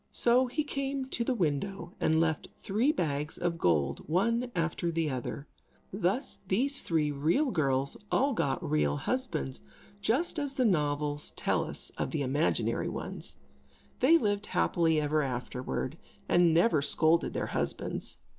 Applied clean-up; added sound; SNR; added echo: neural separator model SepFormer DNS4.